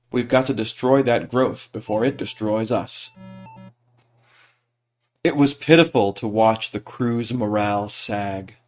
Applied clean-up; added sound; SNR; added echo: neural mask model RNNoise.